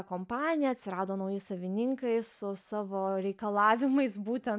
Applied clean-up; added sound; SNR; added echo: none; none; none; none.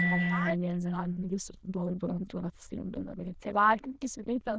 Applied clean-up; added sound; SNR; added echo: neural diffusion model UNIVERSE++.